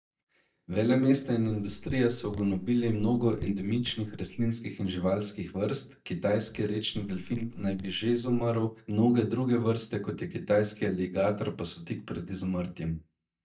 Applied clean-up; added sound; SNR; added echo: neural mask model DeepFilterNet 3.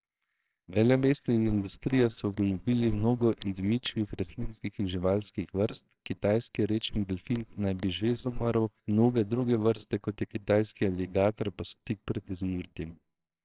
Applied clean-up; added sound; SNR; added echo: neural separator model SepFormer WHAMR!.